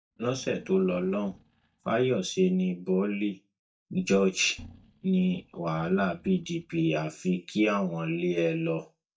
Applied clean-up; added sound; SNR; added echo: neural mask model DeepFilterNet 3.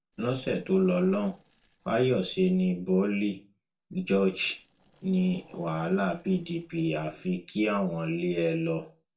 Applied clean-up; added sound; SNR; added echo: neural separator model SepFormer DNS4.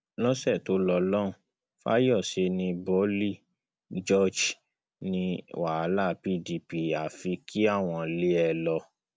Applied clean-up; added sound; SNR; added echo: none; none; none; none.